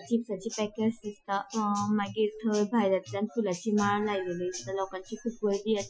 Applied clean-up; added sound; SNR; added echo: classical method Wiener filter.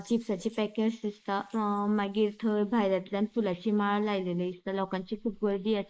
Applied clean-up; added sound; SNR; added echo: neural mask model Resemble Enhance denoiser.